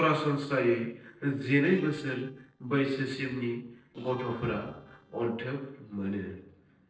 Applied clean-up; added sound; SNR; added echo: neural separator model SepFormer DNS4.